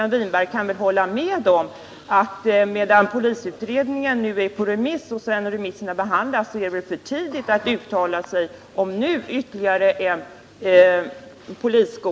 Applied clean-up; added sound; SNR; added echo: none; none; none; none.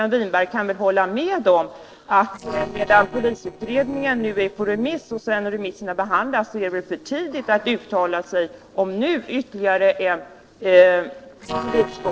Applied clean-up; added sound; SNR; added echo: neural separator model SepFormer DNS4.